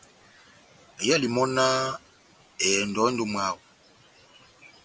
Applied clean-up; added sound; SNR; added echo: none; none; none; none.